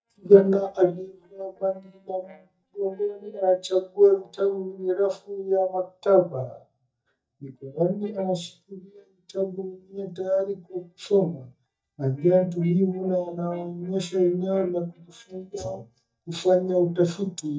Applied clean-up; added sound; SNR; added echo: neural mask model DeepFilterNet 3.